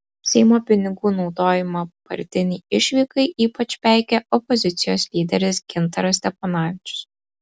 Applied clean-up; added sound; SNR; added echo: none; none; none; none.